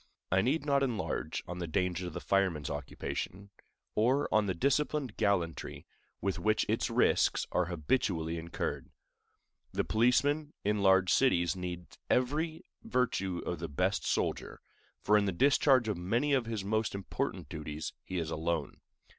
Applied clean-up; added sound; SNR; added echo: none; none; none; none.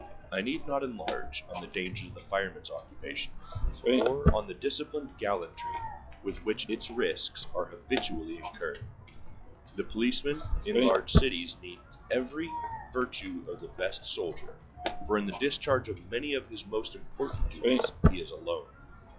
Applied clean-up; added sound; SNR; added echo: classical method log-MMSE.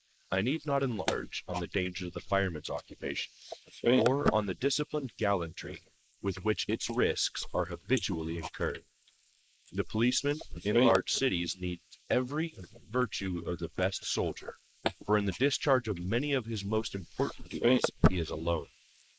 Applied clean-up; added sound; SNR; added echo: neural mask model Resemble Enhance denoiser.